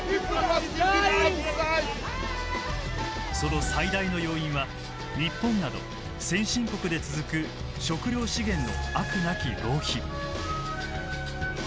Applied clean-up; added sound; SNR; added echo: none; none; none; none.